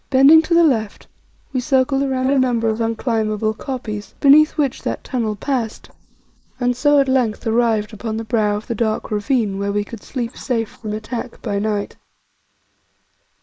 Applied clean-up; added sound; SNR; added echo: neural mask model Resemble Enhance denoiser.